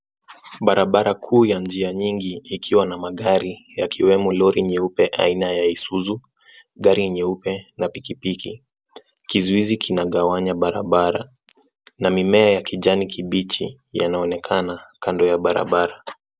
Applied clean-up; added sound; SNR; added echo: none; none; none; none.